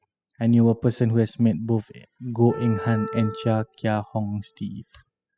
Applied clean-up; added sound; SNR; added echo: classical method spectral subtraction.